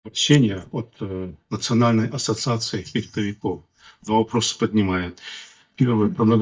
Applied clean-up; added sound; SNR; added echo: neural mask model DeepFilterNet 3.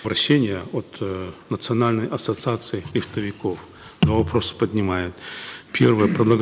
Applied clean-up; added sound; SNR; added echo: none; none; none; none.